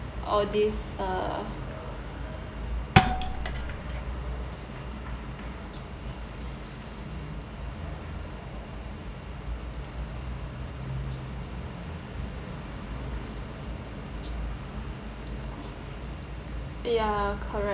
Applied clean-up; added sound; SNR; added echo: none; Thump, thud; -3 dB; none.